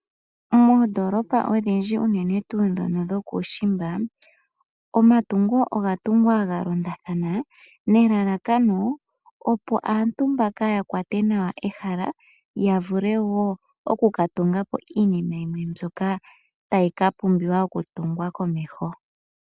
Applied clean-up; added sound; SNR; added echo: none; none; none; none.